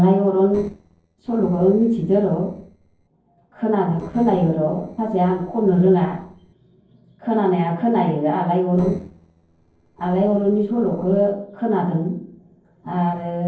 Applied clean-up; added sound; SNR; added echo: neural separator model SepFormer DNS4.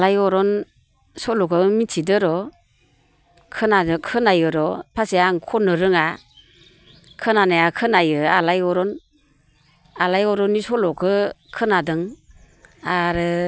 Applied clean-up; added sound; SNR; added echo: none; none; none; none.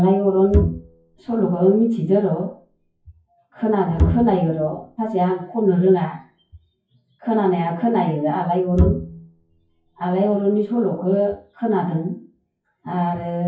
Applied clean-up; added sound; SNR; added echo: classical method WPE with log-MMSE.